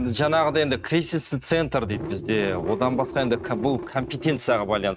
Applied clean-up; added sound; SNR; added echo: neural mask model RNNoise.